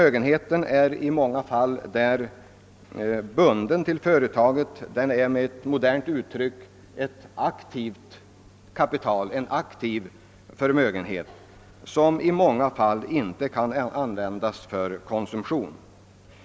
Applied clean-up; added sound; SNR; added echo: none; none; none; none.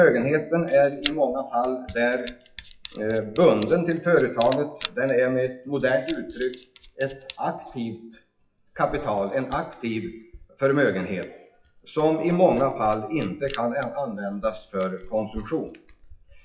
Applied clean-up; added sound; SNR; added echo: classical method WPE with log-MMSE.